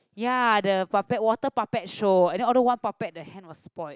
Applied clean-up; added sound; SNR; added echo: none; none; none; none.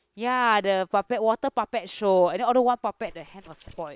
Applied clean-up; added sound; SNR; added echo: neural separator model SepFormer WHAM!.